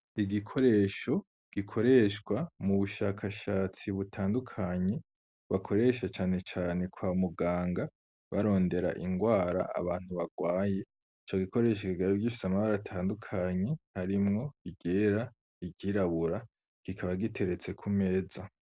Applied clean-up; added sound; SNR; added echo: none; none; none; none.